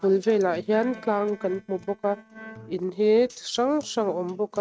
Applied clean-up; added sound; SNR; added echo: neural mask model RNNoise.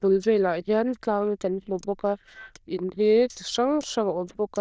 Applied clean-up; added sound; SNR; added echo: neural diffusion model UNIVERSE++.